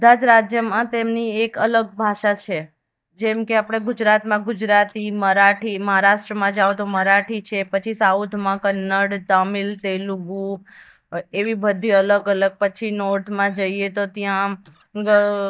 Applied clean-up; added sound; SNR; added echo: neural mask model DeepFilterNet 3.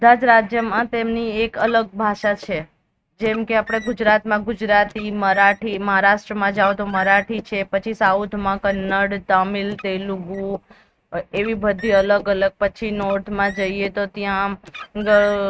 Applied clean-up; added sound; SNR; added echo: neural mask model RNNoise.